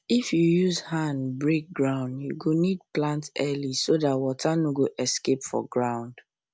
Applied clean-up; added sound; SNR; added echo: none; none; none; none.